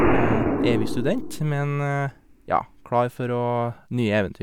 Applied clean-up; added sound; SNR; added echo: none; Explosion; 1 dB; none.